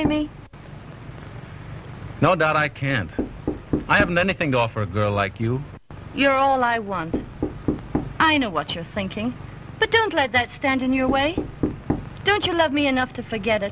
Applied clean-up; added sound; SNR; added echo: none; Knock; 10 dB; none.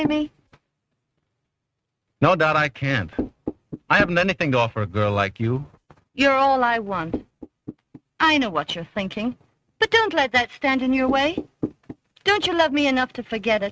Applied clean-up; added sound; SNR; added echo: neural mask model RNNoise.